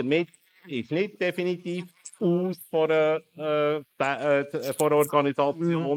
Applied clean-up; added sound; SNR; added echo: neural mask model Resemble Enhance denoiser.